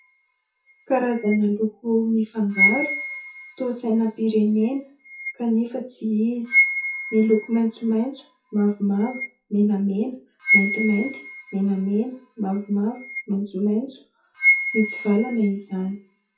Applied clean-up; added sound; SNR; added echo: classical method WPE with log-MMSE.